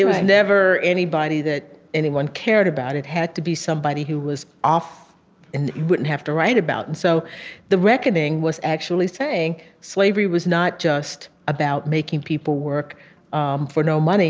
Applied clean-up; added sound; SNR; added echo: none; none; none; none.